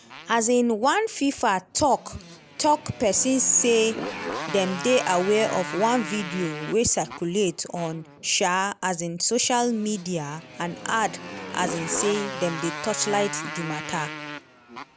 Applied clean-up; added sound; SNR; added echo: none; Motorcycle; 11 dB; none.